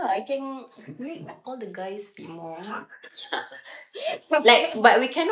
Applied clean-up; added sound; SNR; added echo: neural mask model Resemble Enhance denoiser.